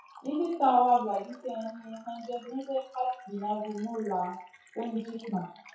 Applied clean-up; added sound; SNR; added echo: classical method WPE with log-MMSE.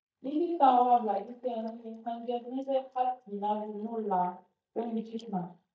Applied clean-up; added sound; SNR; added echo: neural mask model DeepFilterNet 3.